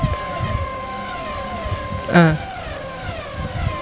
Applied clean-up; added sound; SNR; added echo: none; Wind instrument, woodwind instrument + Race car, auto racing / Accelerating, revving, vroom / Mechanisms; 7 dB; none.